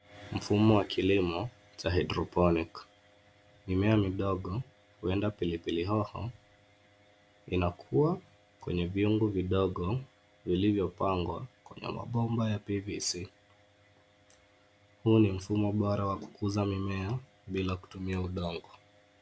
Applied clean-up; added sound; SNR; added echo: none; none; none; none.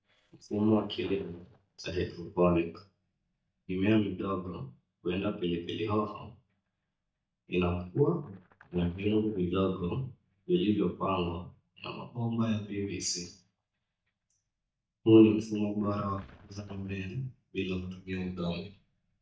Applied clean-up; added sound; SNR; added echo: neural mask model DeepFilterNet 3.